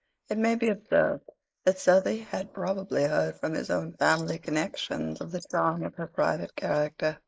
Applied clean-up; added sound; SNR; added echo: neural mask model Resemble Enhance denoiser.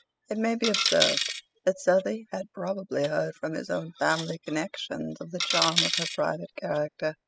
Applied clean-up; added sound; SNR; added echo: classical method spectral subtraction.